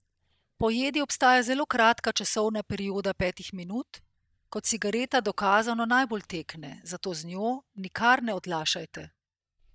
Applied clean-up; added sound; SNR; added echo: neural mask model DeepFilterNet 3.